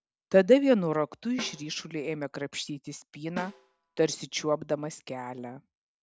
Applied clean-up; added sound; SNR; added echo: none; Snare drum; 17 dB; none.